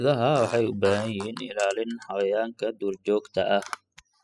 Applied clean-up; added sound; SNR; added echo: classical method spectral subtraction.